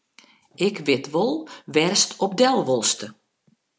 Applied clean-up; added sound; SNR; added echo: none; none; none; none.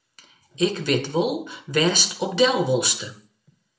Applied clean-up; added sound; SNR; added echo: none; none; none; reverberation time 0.3 s.